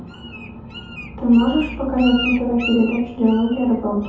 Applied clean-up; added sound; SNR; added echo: none; Bird; 14 dB; reverberation time 0.8 s.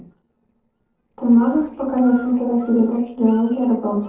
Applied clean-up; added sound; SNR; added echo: neural separator model SepFormer DNS4.